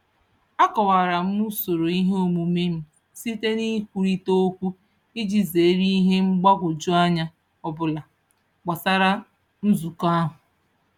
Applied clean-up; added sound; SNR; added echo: none; none; none; none.